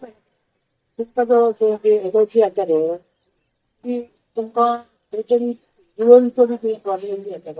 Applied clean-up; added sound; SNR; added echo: neural mask model DeepFilterNet 3.